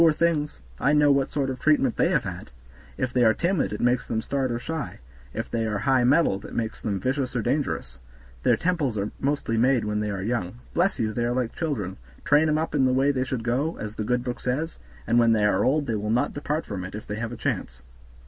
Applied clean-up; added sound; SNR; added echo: none; none; none; none.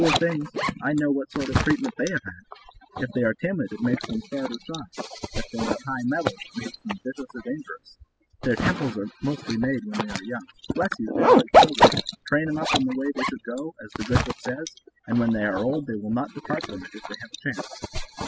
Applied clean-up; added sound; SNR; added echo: classical method spectral subtraction.